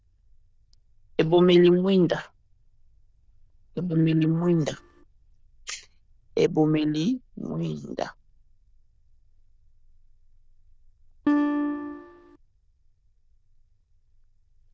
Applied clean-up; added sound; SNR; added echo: neural diffusion model UNIVERSE++.